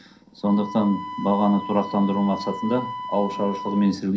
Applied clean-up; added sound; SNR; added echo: none; Wind instrument, woodwind instrument; 10 dB; reverberation time 0.3 s.